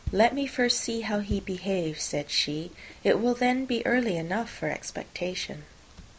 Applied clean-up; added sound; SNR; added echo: none; Bass drum; 10 dB; none.